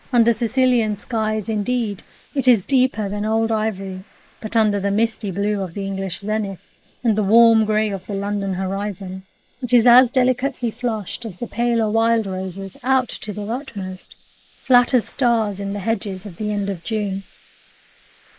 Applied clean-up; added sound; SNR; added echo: neural mask model Resemble Enhance denoiser.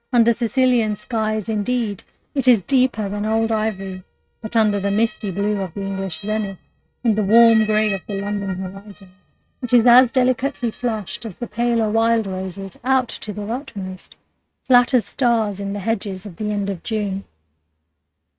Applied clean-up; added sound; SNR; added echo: neural mask model RNNoise.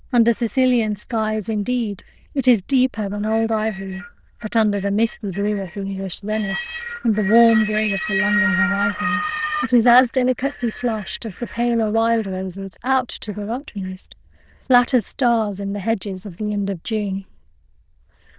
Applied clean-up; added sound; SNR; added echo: neural diffusion model UNIVERSE++.